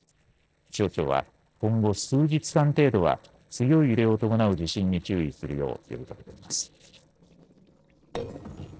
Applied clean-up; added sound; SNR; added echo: neural separator model SepFormer DNS4.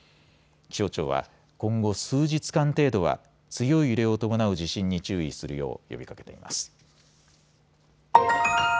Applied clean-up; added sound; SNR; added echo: none; none; none; none.